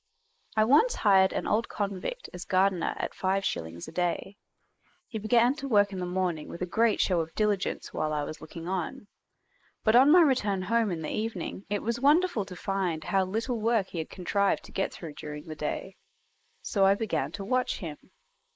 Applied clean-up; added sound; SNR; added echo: neural mask model Resemble Enhance denoiser.